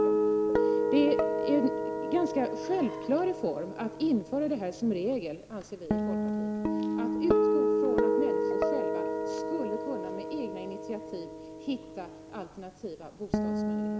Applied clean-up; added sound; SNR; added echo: none; Guitar; -3 dB; none.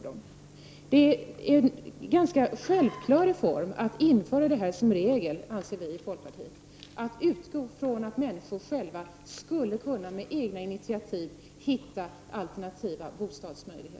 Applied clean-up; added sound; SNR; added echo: none; none; none; none.